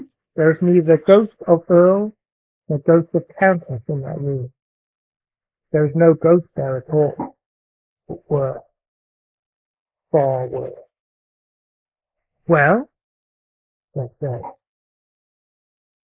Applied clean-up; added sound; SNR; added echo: neural mask model Resemble Enhance denoiser.